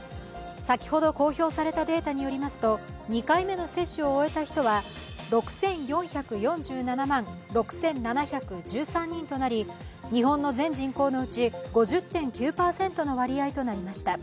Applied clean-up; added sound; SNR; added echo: none; none; none; none.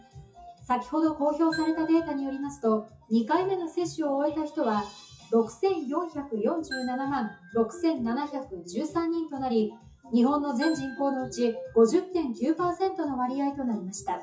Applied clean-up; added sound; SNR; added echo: classical method WPE with log-MMSE.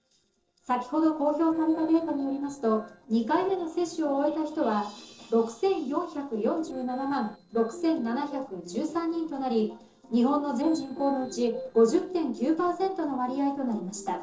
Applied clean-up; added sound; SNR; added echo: neural separator model SepFormer DNS4.